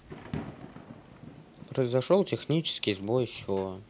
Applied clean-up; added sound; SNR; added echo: none; Thunder / Rain; 15 dB; none.